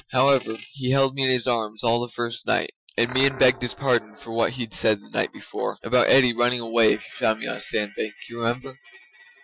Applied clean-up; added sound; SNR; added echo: classical method Wiener filter.